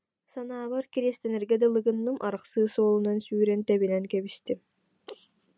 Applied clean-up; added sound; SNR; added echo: none; none; none; none.